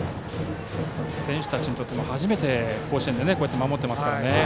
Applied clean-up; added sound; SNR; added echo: none; none; none; none.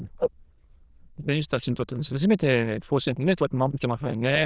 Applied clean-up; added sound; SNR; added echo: neural diffusion model UNIVERSE++.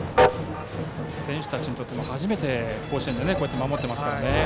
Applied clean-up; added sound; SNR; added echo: none; Train; 2 dB; none.